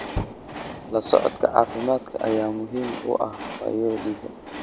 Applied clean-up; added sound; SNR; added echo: none; Train + Fire; 10 dB; none.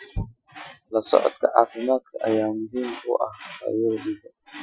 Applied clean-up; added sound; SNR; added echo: classical method Wiener filter.